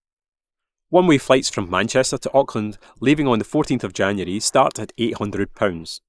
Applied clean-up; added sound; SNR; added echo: neural mask model Resemble Enhance denoiser.